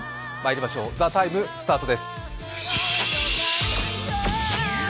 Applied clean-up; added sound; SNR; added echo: none; none; none; none.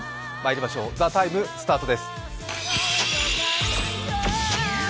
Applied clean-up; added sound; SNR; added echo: none; Fart; 18 dB; none.